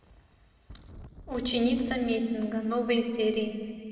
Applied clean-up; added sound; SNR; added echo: none; Wind; 16 dB; reverberation time 1.9 s.